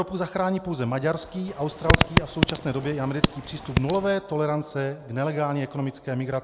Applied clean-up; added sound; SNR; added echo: none; Fart; -2 dB; none.